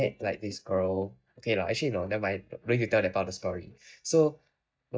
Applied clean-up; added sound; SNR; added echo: neural mask model DeepFilterNet 3.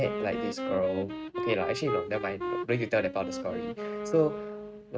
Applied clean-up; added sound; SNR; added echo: neural mask model RNNoise.